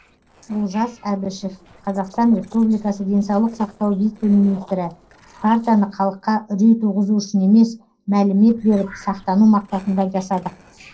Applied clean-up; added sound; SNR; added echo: neural separator model SepFormer DNS4.